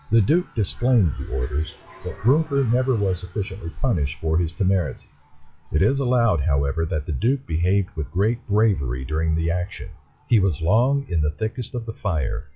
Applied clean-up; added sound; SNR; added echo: classical method log-MMSE.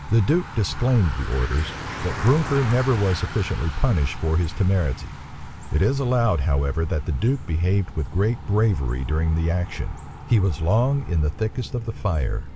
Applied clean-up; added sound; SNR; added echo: none; Bicycle; 12 dB; none.